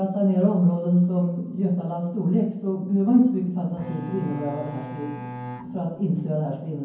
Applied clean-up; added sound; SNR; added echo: none; Bowed string instrument; 13 dB; reverberation time 0.9 s.